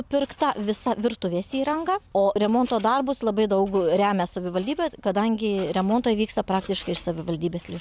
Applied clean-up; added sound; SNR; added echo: none; none; none; none.